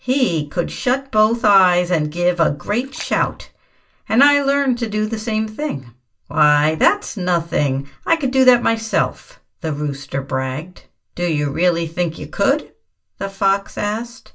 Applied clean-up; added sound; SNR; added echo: none; Splash, splatter; 20 dB; reverberation time 0.2 s.